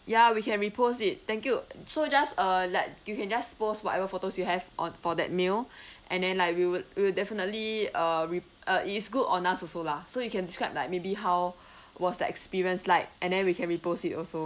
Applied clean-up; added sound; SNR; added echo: none; none; none; none.